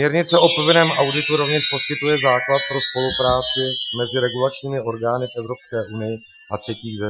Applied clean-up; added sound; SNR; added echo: classical method Wiener filter.